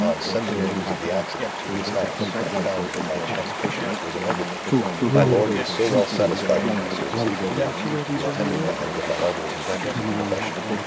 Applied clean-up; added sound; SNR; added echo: none; Chatter / Stream; -3 dB; none.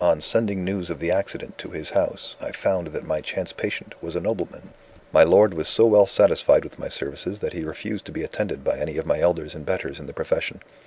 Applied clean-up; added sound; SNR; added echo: none; none; none; none.